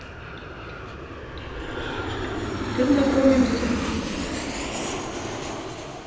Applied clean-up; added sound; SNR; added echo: none; Aircraft; 1 dB; reverberation time 1.0 s.